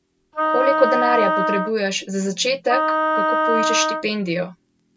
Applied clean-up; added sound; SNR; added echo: none; Wind instrument, woodwind instrument; -2 dB; none.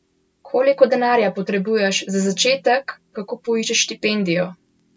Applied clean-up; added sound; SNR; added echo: none; none; none; none.